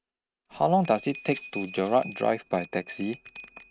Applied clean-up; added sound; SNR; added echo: neural mask model RNNoise.